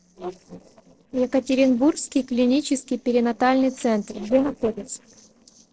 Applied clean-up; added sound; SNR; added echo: neural separator model SepFormer DNS4.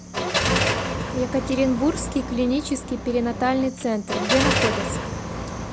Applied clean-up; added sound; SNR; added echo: none; Car; 1 dB; none.